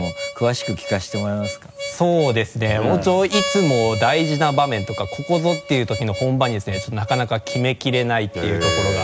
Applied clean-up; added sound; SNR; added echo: none; Harmonica; 9 dB; none.